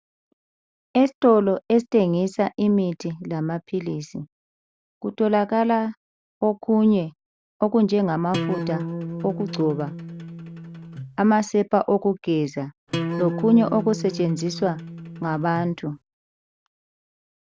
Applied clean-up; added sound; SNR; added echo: none; Acoustic guitar; 8 dB; none.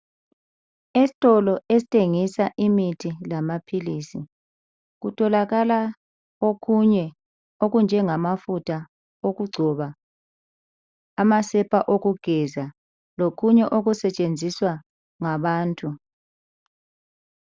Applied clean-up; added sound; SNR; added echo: none; none; none; none.